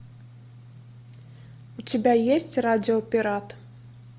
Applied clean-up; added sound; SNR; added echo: none; none; none; none.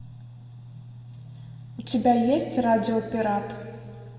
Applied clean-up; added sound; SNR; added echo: none; none; none; reverberation time 2.0 s.